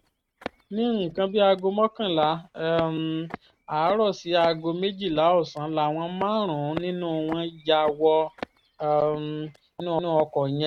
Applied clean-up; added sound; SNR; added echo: neural mask model RNNoise.